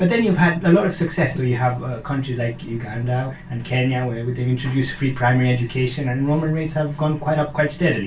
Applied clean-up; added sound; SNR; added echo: none; none; none; reverberation time 0.2 s.